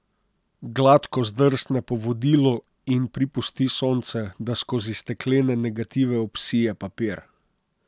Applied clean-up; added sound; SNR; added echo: none; none; none; none.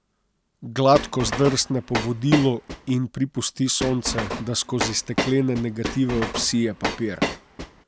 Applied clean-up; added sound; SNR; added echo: none; Train; 6 dB; none.